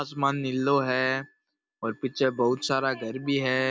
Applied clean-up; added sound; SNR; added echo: none; none; none; none.